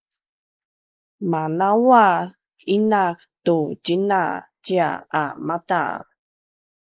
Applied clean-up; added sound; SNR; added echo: neural mask model Resemble Enhance denoiser.